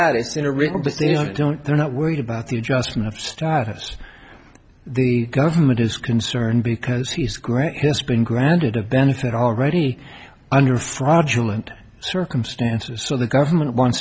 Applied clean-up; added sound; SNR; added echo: none; none; none; none.